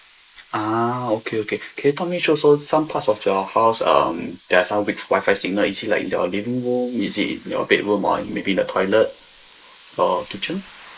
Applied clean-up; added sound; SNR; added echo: neural mask model Resemble Enhance denoiser.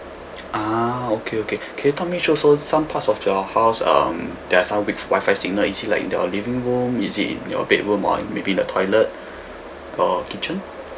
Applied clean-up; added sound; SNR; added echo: none; none; none; none.